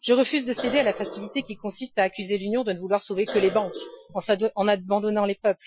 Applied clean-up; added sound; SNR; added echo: classical method Wiener filter.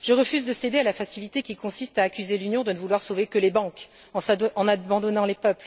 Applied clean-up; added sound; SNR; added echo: none; none; none; none.